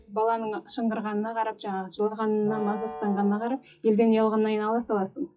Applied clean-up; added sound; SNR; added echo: classical method WPE with log-MMSE.